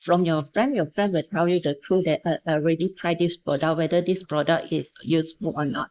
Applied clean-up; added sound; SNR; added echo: neural mask model Resemble Enhance denoiser.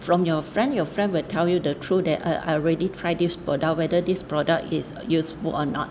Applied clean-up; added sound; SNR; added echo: none; none; none; none.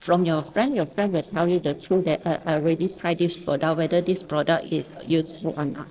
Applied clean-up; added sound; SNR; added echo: neural separator model SepFormer DNS4.